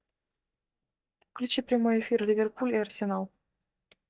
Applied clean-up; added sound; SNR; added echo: neural mask model DeepFilterNet 3.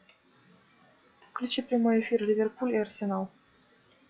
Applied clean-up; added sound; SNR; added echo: classical method WPE with log-MMSE.